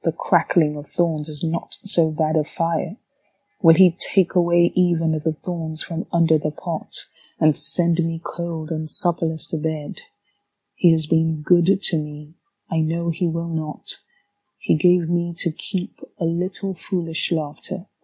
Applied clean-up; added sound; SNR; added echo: none; none; none; none.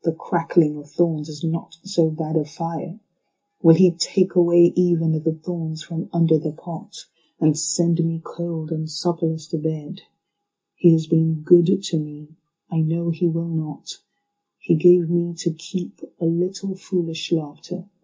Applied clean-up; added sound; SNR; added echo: none; none; none; reverberation time 0.2 s.